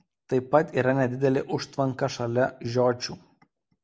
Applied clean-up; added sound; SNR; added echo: none; none; none; none.